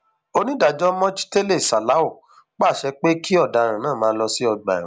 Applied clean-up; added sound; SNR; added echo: none; none; none; none.